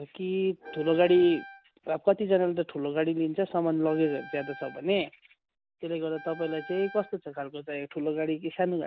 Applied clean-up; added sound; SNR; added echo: none; Wind instrument, woodwind instrument; 19 dB; none.